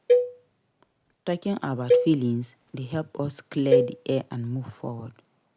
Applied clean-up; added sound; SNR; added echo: none; Cowbell; -2 dB; none.